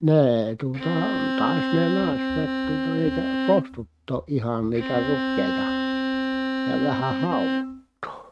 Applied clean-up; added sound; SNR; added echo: neural mask model RNNoise.